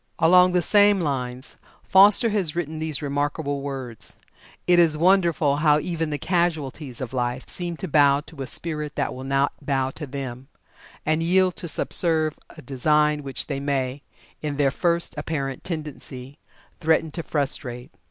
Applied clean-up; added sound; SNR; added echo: none; none; none; none.